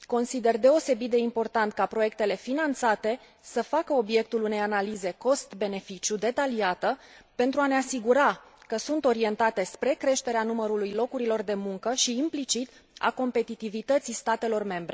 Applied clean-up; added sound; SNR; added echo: none; none; none; none.